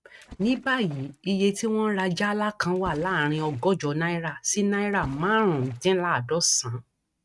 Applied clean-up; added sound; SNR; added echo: neural mask model RNNoise.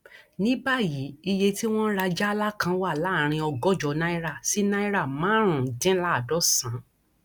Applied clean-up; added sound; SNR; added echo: none; none; none; none.